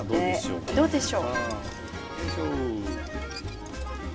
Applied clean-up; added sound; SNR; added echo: none; Dishes, pots, and pans / Glass; 19 dB; reverberation time 1.5 s.